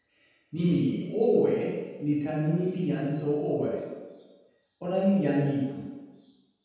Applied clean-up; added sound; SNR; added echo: none; none; none; reverberation time 1.2 s.